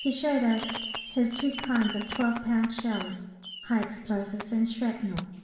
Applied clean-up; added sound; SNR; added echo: none; Fireworks; 12 dB; reverberation time 1.1 s.